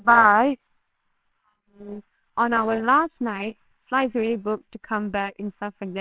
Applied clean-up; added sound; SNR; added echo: neural separator model SepFormer WHAMR!.